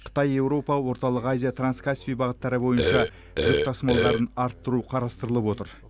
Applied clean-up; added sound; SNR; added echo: none; Burping, eructation; -3 dB; none.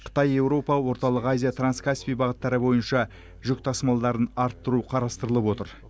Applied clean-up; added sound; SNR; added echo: none; none; none; none.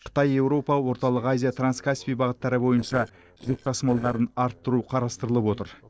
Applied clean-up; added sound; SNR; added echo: neural separator model SepFormer DNS4.